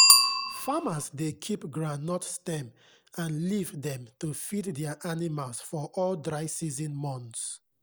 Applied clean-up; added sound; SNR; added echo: none; Bicycle bell; -2 dB; none.